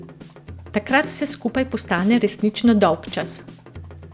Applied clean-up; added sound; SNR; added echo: none; Drum kit; 16 dB; none.